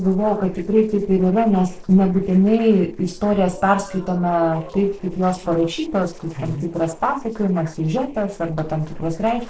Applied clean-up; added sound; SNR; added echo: neural separator model SepFormer DNS4.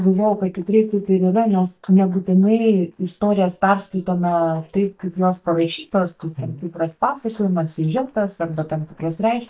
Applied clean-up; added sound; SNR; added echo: neural mask model DeepFilterNet 3.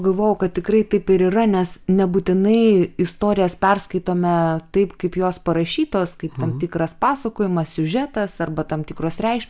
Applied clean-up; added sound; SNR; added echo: none; none; none; none.